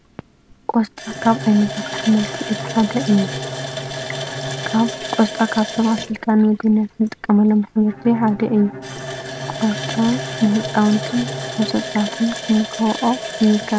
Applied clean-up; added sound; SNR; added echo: none; Bowed string instrument + Water tap, faucet; 9 dB; none.